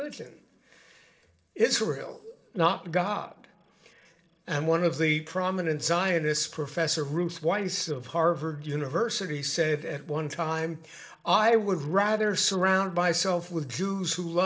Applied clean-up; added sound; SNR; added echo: neural separator model SepFormer DNS4.